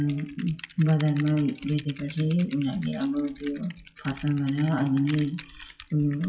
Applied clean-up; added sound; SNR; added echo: classical method WPE with log-MMSE.